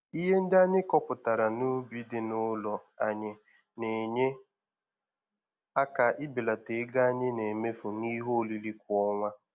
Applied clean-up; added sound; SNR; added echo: none; none; none; none.